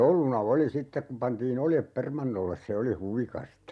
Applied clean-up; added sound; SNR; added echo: none; none; none; none.